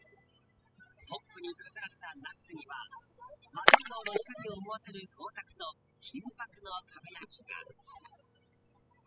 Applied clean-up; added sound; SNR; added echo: classical method spectral subtraction.